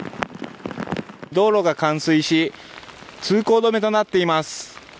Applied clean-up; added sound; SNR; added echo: none; none; none; none.